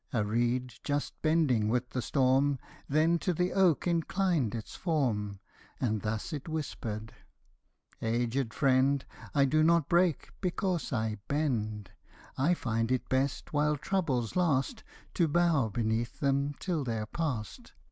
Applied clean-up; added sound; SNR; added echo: none; none; none; none.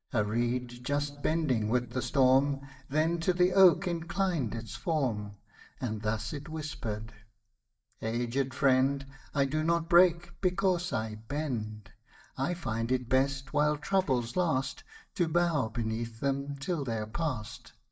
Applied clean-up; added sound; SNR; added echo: neural mask model DeepFilterNet 3.